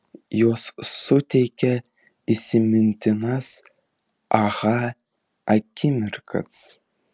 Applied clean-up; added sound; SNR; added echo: none; none; none; none.